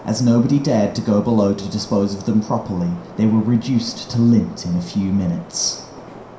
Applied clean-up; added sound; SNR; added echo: none; Subway, metro, underground; 19 dB; reverberation time 0.5 s.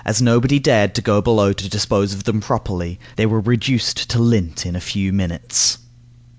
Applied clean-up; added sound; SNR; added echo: none; none; none; none.